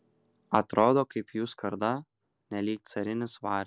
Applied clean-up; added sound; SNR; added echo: none; none; none; none.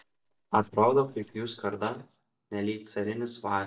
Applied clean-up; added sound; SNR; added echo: neural mask model DeepFilterNet 3.